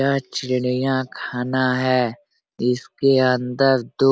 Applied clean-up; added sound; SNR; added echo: none; none; none; none.